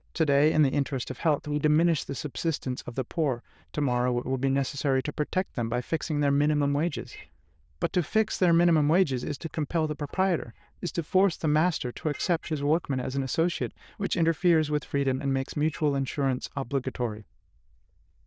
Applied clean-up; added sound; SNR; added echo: neural diffusion model UNIVERSE++.